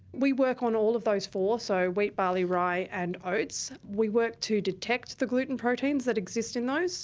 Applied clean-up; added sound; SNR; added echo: none; none; none; none.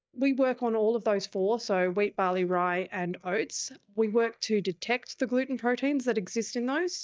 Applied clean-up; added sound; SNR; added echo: neural mask model DeepFilterNet 3.